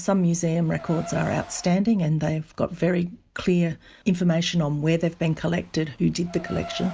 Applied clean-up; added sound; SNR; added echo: none; Car; 20 dB; none.